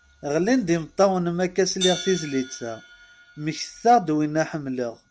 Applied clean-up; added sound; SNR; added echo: none; Hi-hat; 15 dB; none.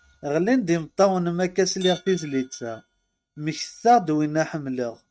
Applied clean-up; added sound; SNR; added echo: neural mask model RNNoise.